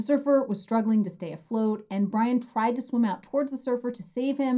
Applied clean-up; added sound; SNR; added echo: none; none; none; reverberation time 0.3 s.